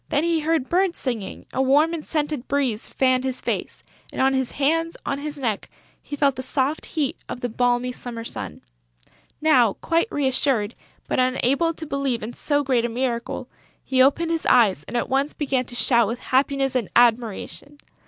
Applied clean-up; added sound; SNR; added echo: none; none; none; none.